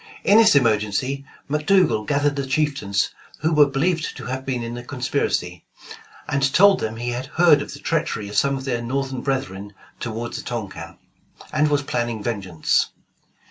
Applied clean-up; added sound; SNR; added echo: none; none; none; none.